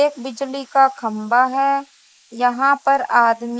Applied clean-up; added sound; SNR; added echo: neural mask model Resemble Enhance denoiser.